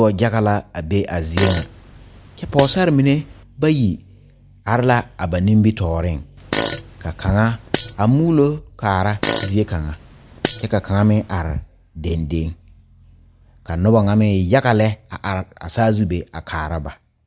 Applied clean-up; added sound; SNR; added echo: none; Fart; 10 dB; none.